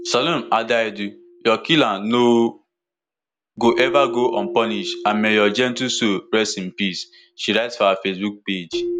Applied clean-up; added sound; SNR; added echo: none; Keyboard (musical); 12 dB; none.